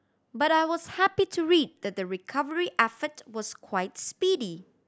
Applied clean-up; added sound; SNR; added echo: none; none; none; none.